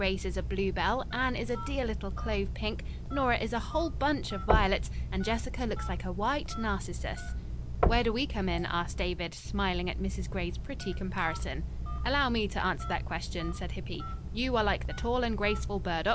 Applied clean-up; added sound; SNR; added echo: none; Knock + Telephone; 1 dB; none.